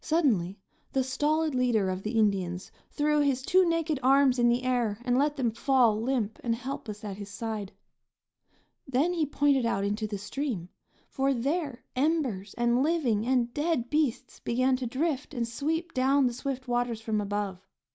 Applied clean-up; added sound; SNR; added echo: none; none; none; none.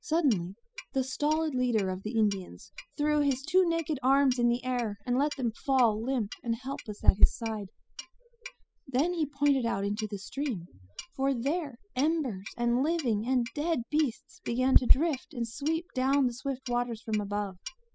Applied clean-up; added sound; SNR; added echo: classical method spectral subtraction.